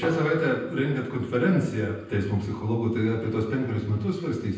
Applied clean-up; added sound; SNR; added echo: none; Piano; 16 dB; reverberation time 0.9 s.